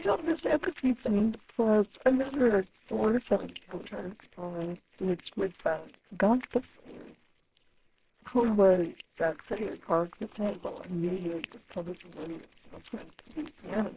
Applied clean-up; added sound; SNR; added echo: neural separator model SepFormer WHAMR!.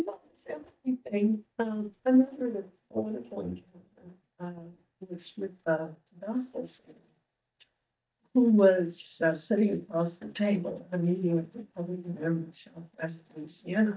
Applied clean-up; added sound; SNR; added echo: neural mask model DeepFilterNet 3.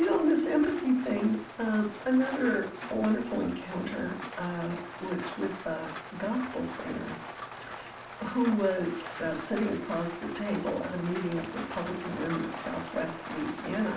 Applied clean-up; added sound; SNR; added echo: none; Rain; 11 dB; reverberation time 0.4 s.